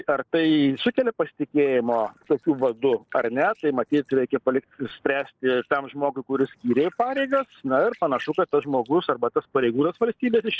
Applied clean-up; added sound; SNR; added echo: neural separator model SepFormer DNS4.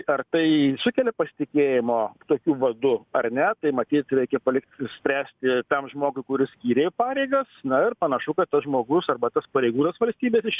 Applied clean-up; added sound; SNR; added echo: none; none; none; none.